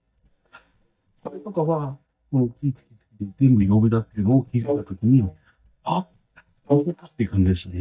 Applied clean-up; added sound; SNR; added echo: neural mask model DeepFilterNet 3.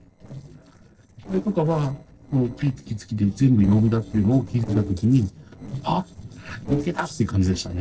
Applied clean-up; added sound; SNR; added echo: neural separator model SepFormer DNS4.